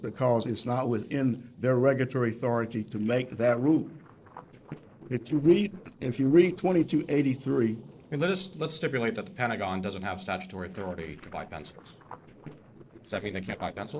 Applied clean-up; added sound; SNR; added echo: neural separator model SepFormer DNS4.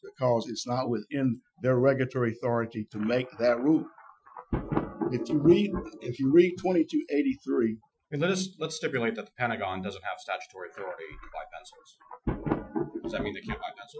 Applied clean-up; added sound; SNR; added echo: classical method Wiener filter.